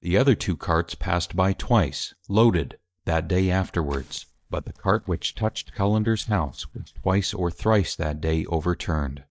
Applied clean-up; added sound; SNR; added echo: neural mask model DeepFilterNet 3.